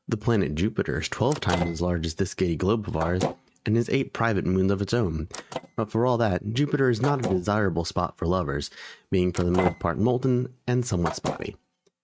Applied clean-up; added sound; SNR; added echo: neural mask model RNNoise.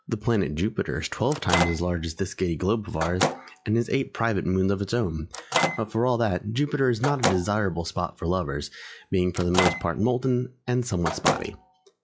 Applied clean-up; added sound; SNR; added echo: classical method log-MMSE.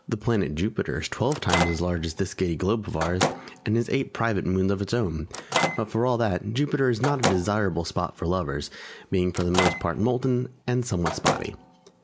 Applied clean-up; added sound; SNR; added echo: none; Microwave oven; 7 dB; none.